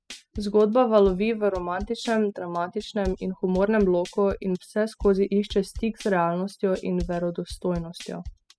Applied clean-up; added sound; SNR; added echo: classical method spectral subtraction.